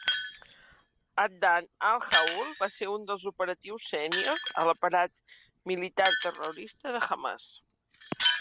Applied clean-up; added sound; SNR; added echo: none; Shatter; 1 dB; none.